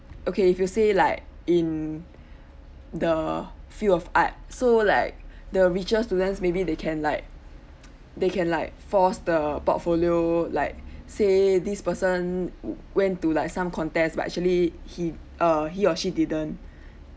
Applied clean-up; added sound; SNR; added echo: none; none; none; none.